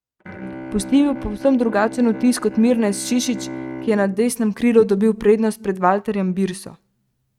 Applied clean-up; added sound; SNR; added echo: neural mask model RNNoise.